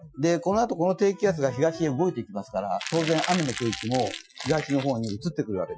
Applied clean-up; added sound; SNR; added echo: classical method Wiener filter.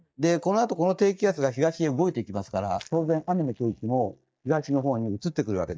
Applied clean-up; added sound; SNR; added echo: neural mask model DeepFilterNet 3.